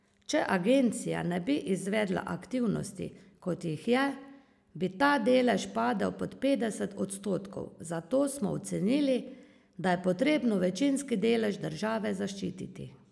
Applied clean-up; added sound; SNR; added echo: none; none; none; none.